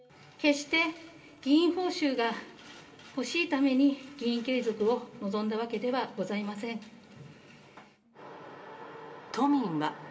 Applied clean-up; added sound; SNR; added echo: none; none; none; reverberation time 2.8 s.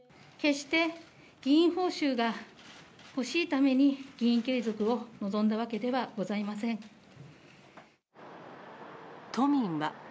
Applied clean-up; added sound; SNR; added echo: none; none; none; none.